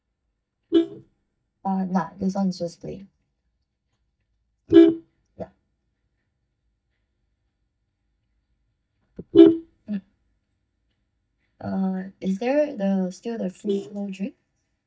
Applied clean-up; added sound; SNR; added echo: neural mask model DeepFilterNet 3.